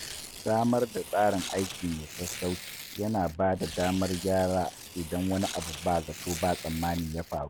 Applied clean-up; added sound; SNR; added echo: none; Tearing; 12 dB; none.